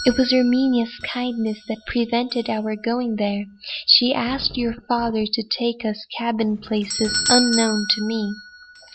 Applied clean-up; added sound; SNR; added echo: none; Doorbell; 9 dB; none.